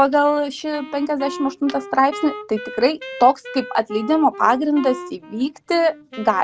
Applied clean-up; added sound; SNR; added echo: none; Wind instrument, woodwind instrument; 15 dB; none.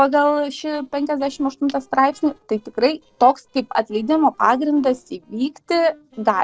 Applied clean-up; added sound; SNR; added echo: neural separator model SepFormer DNS4.